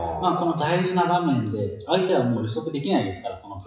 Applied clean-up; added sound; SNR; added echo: classical method WPE with log-MMSE.